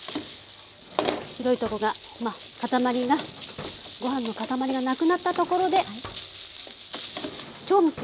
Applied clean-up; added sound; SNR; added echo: none; Drawer open or close; 20 dB; none.